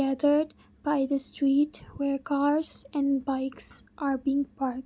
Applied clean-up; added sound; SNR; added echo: none; none; none; none.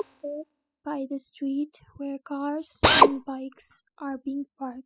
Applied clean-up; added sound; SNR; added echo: classical method spectral subtraction.